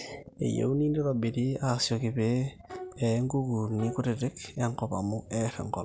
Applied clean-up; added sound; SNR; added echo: none; Bowed string instrument; 17 dB; none.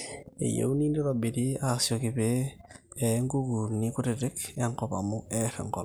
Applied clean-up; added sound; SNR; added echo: none; none; none; none.